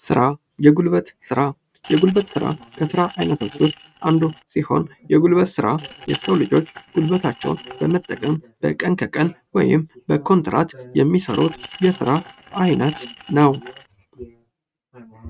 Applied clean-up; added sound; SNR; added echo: neural mask model RNNoise.